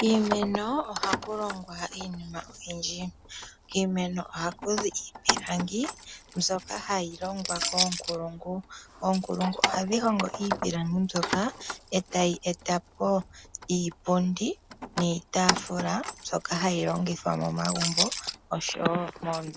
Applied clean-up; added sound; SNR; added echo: none; Keys jangling; 6 dB; none.